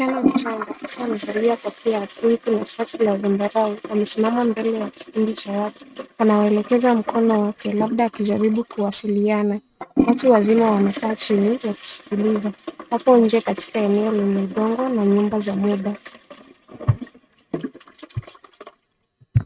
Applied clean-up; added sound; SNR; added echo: neural mask model RNNoise.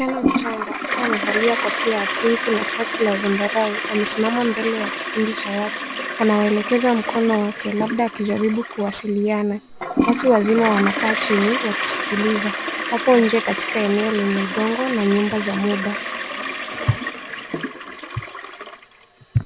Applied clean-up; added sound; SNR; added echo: none; Toilet flush; 4 dB; none.